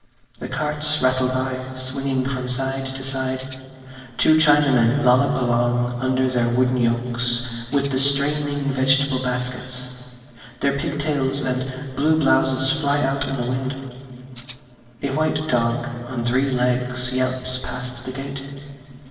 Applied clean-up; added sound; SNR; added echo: neural separator model SepFormer DNS4.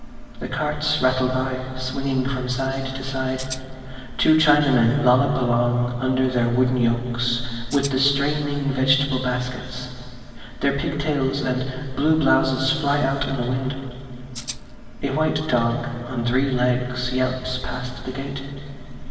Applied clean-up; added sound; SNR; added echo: none; Rattle (instrument); 13 dB; reverberation time 2.4 s.